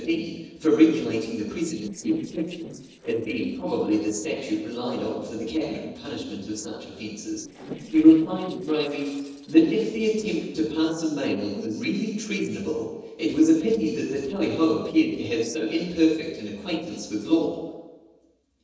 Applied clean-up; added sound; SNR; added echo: neural separator model SepFormer DNS4.